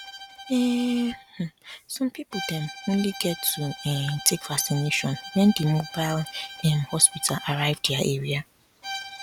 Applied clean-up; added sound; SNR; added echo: none; Bowed string instrument; 14 dB; none.